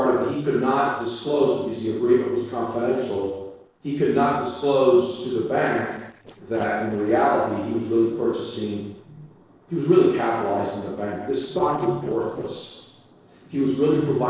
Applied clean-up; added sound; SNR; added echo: neural separator model SepFormer DNS4.